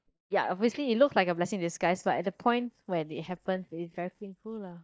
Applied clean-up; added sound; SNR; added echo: neural mask model DeepFilterNet 3.